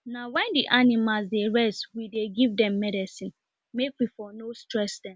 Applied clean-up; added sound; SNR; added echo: none; none; none; none.